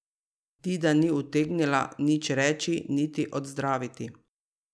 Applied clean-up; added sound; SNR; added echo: none; none; none; none.